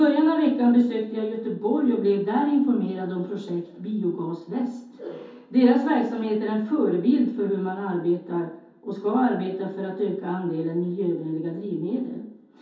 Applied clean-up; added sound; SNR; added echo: none; none; none; reverberation time 0.6 s.